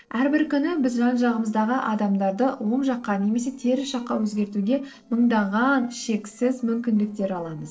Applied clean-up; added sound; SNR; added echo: neural separator model SepFormer DNS4.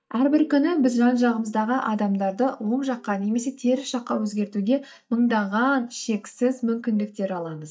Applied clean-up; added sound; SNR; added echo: neural mask model DeepFilterNet 3.